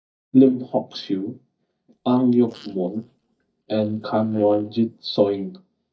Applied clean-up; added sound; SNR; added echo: neural mask model DeepFilterNet 3.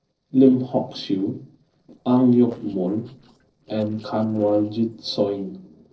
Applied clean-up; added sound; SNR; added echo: neural separator model SepFormer DNS4.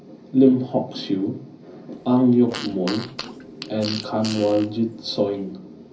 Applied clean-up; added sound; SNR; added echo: none; Fart; 15 dB; reverberation time 0.4 s.